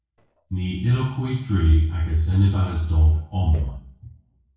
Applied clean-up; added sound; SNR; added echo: neural separator model SepFormer DNS4.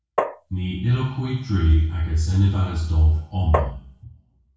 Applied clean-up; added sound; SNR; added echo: none; Tap; 5 dB; reverberation time 0.6 s.